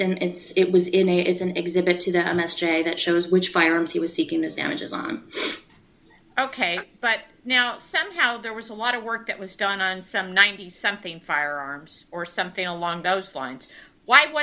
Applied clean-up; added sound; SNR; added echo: none; none; none; none.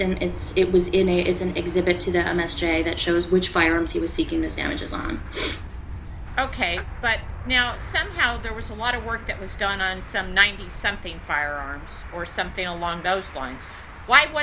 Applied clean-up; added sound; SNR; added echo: none; Aircraft + Traffic noise, roadway noise; 10 dB; none.